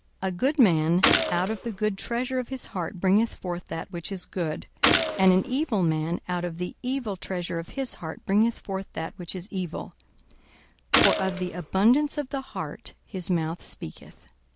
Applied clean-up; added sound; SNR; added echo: none; Gunshot, gunfire; 1 dB; none.